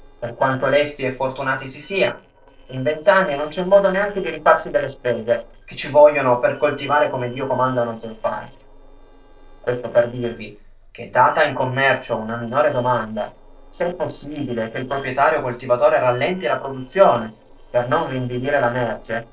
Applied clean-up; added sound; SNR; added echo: neural separator model SepFormer DNS4.